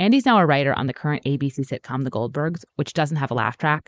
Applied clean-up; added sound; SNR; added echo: neural mask model Resemble Enhance denoiser.